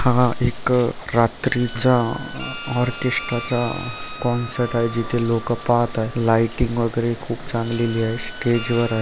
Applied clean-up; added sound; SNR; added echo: none; Harmonica + Bathtub (filling or washing); 12 dB; none.